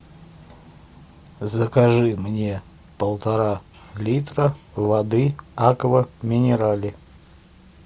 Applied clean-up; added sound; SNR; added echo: none; none; none; none.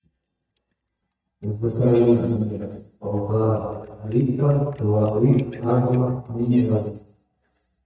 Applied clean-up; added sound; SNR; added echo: neural mask model DeepFilterNet 3.